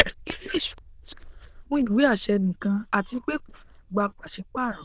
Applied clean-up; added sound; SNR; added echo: neural diffusion model UNIVERSE++.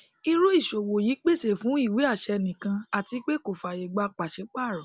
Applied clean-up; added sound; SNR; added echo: none; none; none; none.